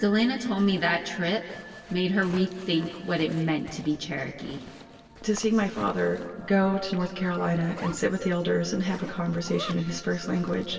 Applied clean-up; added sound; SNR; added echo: none; Zipper (clothing); 19 dB; reverberation time 1.9 s.